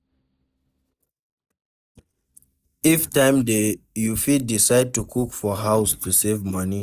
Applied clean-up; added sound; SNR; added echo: neural mask model DeepFilterNet 3.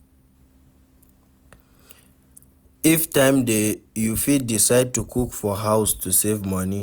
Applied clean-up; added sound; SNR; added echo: none; none; none; none.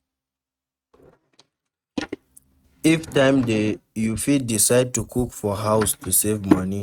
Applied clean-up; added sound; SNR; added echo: neural mask model RNNoise.